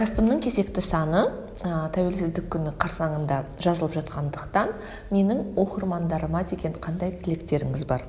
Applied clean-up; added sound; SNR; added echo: none; none; none; none.